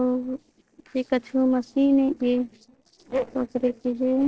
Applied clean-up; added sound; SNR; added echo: neural separator model SepFormer DNS4.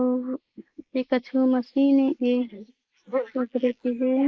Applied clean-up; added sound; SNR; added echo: neural mask model Resemble Enhance denoiser.